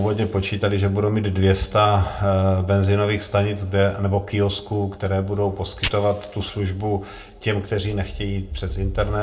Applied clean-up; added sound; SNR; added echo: none; Fire; 20 dB; reverberation time 0.3 s.